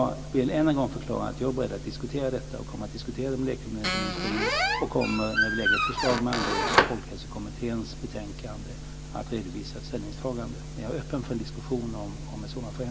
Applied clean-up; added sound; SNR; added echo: none; Squeak; -4 dB; reverberation time 1.9 s.